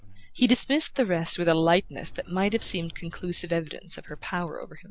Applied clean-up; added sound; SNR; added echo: none; Sliding door; 18 dB; none.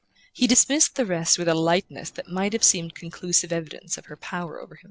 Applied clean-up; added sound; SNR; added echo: neural separator model SepFormer DNS4.